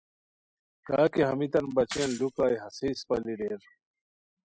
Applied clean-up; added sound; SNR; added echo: classical method spectral subtraction.